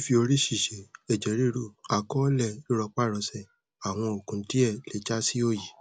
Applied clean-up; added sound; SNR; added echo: none; none; none; none.